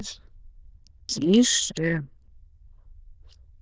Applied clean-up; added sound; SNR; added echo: neural diffusion model UNIVERSE++.